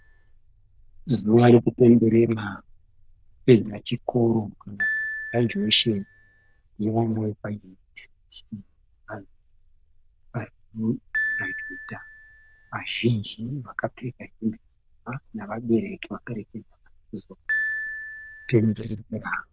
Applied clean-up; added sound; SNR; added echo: neural diffusion model UNIVERSE++.